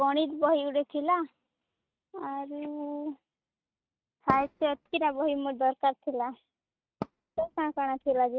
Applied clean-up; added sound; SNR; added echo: neural mask model RNNoise.